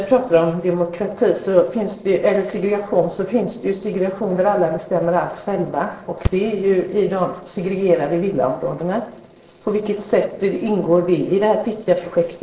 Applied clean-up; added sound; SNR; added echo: neural separator model SepFormer DNS4.